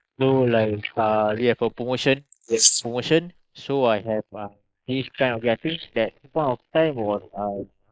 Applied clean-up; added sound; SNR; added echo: neural mask model Resemble Enhance denoiser.